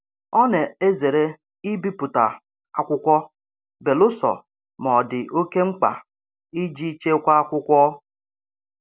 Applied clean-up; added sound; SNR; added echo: none; none; none; none.